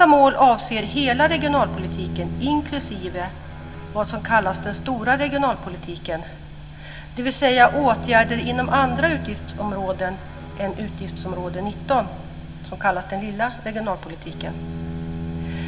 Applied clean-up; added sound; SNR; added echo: none; Bowed string instrument; 11 dB; reverberation time 0.4 s.